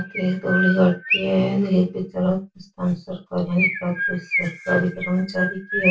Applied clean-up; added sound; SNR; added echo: none; Chirp, tweet; 5 dB; reverberation time 0.2 s.